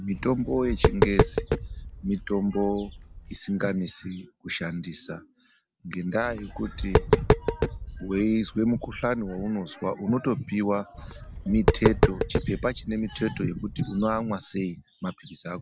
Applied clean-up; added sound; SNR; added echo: none; Tap; 0 dB; none.